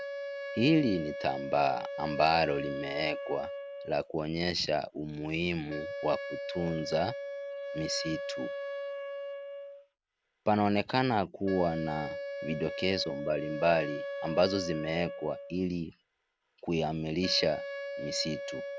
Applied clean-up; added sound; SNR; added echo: none; Wind instrument, woodwind instrument; 7 dB; none.